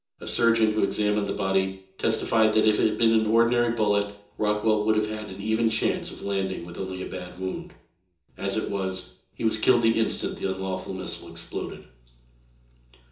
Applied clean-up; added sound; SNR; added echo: none; none; none; reverberation time 0.6 s.